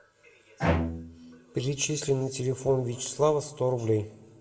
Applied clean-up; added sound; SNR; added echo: none; Bowed string instrument; 3 dB; reverberation time 1.3 s.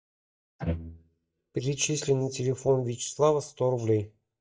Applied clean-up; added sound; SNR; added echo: neural mask model DeepFilterNet 3.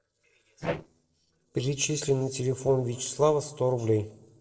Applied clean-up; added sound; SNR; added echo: neural separator model SepFormer DNS4.